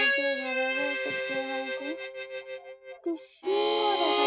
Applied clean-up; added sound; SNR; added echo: none; Harmonica; -4 dB; none.